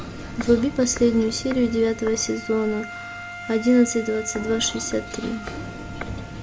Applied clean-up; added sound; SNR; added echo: none; Walk, footsteps + Wind instrument, woodwind instrument; 11 dB; none.